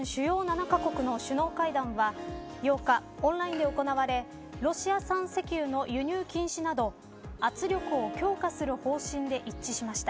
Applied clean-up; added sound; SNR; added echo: none; Harp; 13 dB; none.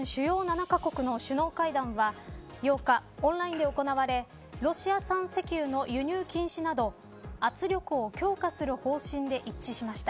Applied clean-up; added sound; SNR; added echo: none; none; none; none.